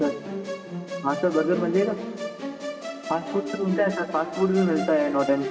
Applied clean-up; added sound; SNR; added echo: none; Musical instrument; 8 dB; reverberation time 2.8 s.